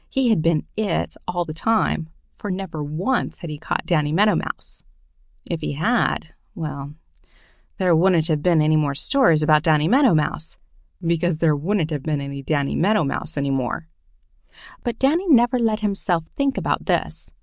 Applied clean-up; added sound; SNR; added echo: none; none; none; none.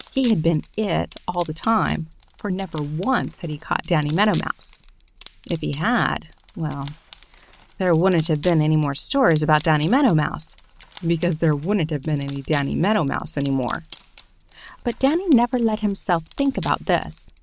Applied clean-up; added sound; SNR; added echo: none; Wood; 17 dB; none.